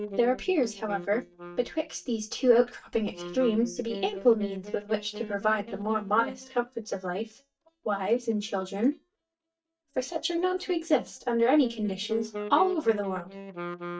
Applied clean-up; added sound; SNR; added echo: neural mask model DeepFilterNet 3.